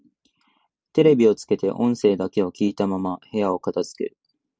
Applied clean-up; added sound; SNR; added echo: none; none; none; none.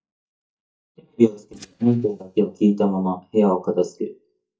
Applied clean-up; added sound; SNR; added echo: neural mask model DeepFilterNet 3.